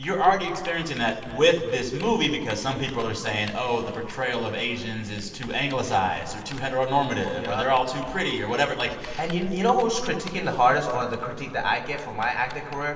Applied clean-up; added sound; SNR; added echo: none; Typing; 20 dB; reverberation time 2.7 s.